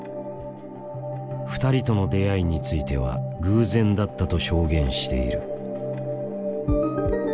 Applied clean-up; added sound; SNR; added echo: none; none; none; none.